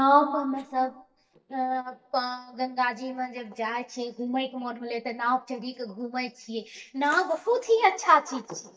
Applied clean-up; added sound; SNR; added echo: neural mask model DeepFilterNet 3.